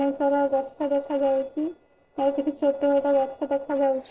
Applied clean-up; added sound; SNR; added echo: neural separator model SepFormer DNS4.